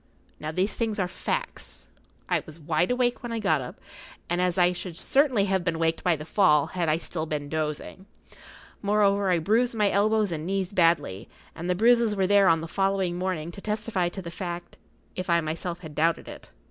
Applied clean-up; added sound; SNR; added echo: none; none; none; none.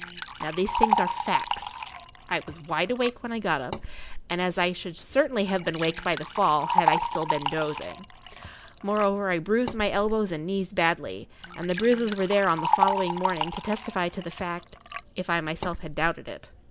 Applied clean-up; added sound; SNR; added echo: none; Liquid; 4 dB; none.